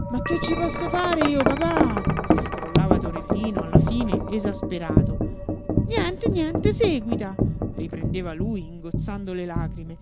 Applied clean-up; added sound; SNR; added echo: none; Wind chime; -4 dB; none.